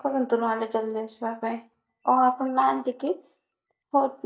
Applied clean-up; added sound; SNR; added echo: neural mask model DeepFilterNet 3.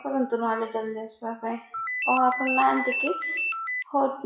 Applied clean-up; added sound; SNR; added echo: classical method WPE with log-MMSE.